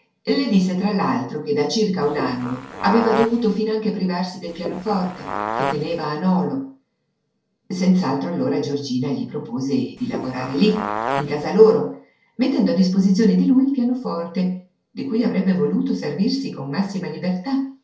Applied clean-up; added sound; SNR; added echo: none; Fart; 7 dB; reverberation time 0.4 s.